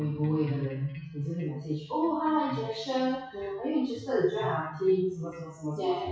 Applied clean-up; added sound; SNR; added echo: classical method WPE with log-MMSE.